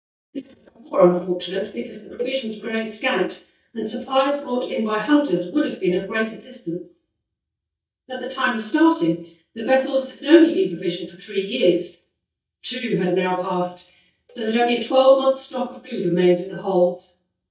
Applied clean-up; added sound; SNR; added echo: neural mask model DeepFilterNet 3.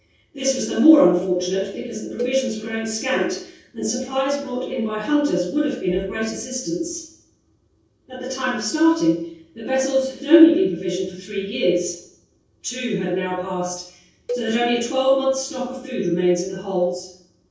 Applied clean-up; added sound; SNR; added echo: neural separator model SepFormer DNS4.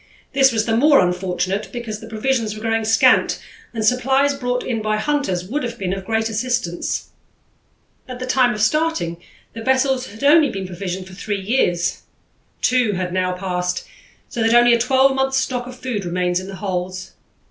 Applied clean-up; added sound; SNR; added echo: none; none; none; none.